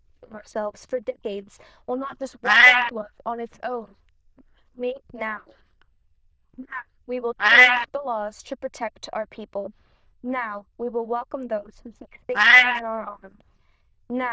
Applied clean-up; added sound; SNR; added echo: neural diffusion model UNIVERSE++.